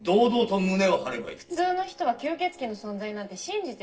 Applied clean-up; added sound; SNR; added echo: neural separator model SepFormer DNS4.